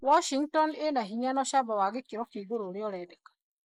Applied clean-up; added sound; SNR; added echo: neural mask model Resemble Enhance denoiser.